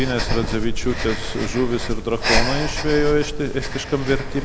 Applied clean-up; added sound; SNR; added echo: none; Breathing; 0 dB; none.